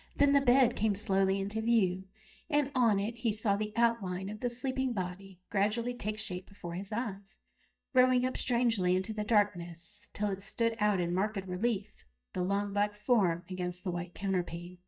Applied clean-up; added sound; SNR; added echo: neural mask model DeepFilterNet 3.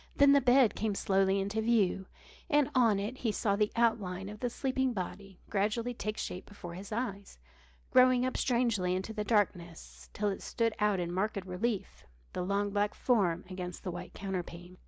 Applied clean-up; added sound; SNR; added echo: none; none; none; none.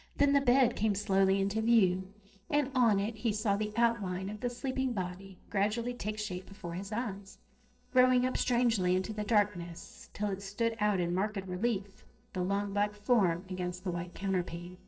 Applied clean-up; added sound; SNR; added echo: neural separator model SepFormer DNS4.